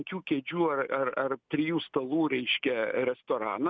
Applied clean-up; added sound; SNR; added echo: none; none; none; none.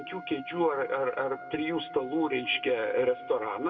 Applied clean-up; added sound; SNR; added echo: none; Trumpet; 13 dB; reverberation time 1.5 s.